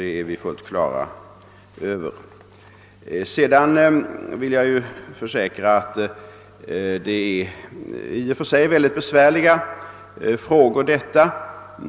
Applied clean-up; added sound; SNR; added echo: none; none; none; none.